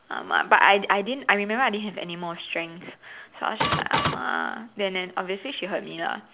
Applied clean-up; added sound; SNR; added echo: none; Printer; -1 dB; none.